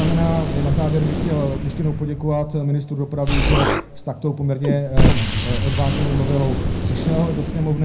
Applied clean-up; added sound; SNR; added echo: none; Explosion; 0 dB; reverberation time 0.4 s.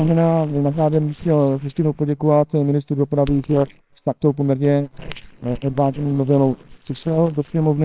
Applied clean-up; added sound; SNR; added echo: neural separator model SepFormer WHAMR!.